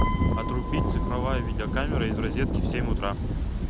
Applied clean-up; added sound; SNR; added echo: none; Rain + Piano; 8 dB; none.